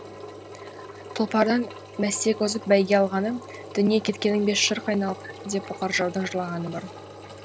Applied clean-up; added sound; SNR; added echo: none; Engine; 15 dB; none.